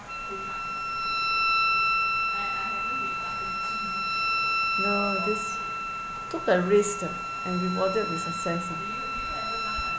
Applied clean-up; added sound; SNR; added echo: none; Wind instrument, woodwind instrument; -3 dB; none.